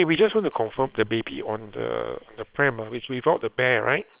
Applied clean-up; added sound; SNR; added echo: neural separator model SepFormer WHAM!.